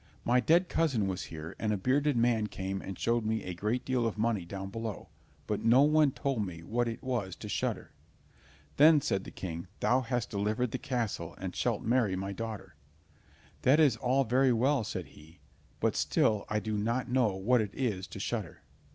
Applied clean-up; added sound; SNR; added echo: none; none; none; none.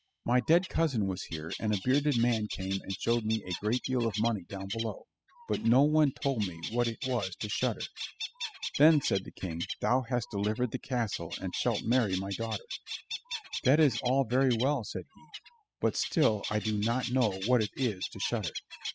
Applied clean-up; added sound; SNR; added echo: classical method spectral subtraction.